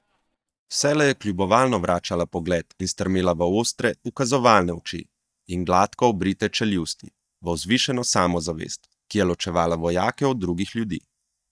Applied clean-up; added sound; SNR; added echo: neural mask model DeepFilterNet 3.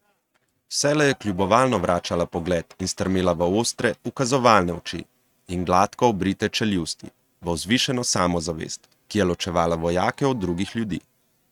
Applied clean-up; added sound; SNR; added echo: neural mask model RNNoise.